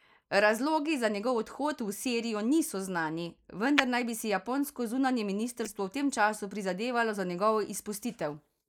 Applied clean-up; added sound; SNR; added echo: neural mask model Resemble Enhance denoiser.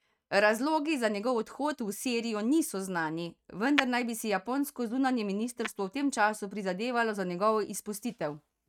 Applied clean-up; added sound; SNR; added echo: neural mask model RNNoise.